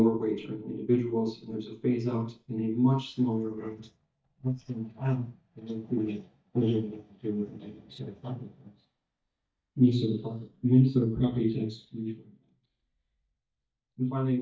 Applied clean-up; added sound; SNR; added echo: neural mask model DeepFilterNet 3.